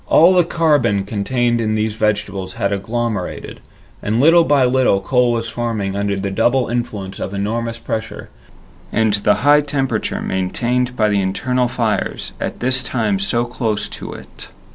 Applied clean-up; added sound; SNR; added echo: none; none; none; none.